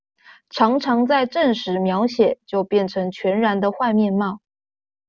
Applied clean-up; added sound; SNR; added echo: none; none; none; none.